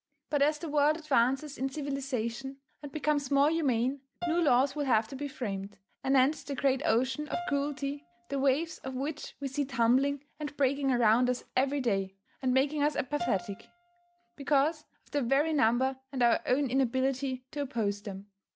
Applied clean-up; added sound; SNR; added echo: none; Piano; 16 dB; none.